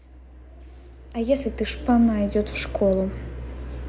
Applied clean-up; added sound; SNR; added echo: none; none; none; none.